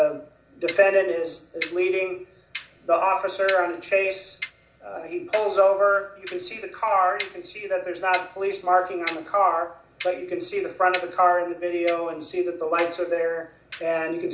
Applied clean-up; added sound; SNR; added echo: none; Clock; 11 dB; reverberation time 0.4 s.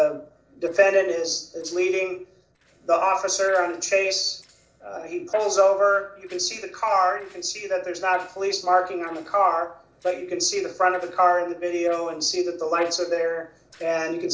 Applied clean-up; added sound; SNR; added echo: neural separator model SepFormer DNS4.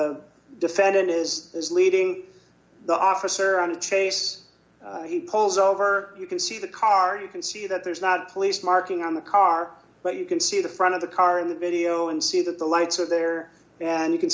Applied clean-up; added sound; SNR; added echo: none; none; none; none.